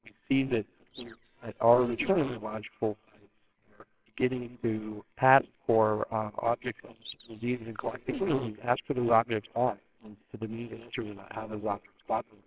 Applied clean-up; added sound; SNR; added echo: neural separator model SepFormer WHAMR!.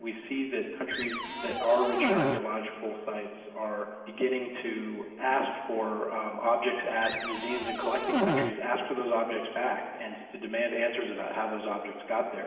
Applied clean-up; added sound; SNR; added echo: none; Cupboard open or close; 0 dB; reverberation time 1.6 s.